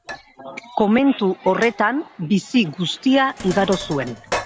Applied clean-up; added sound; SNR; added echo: none; Sink (filling or washing); 15 dB; none.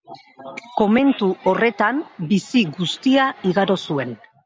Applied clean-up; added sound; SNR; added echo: none; none; none; none.